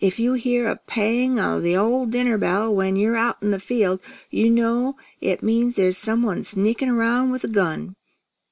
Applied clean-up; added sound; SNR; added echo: none; none; none; none.